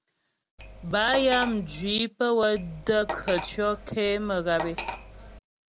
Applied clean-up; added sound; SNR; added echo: none; Cutlery, silverware; 10 dB; none.